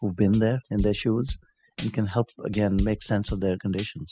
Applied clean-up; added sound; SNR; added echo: classical method spectral subtraction.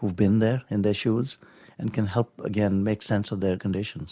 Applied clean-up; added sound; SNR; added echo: none; none; none; none.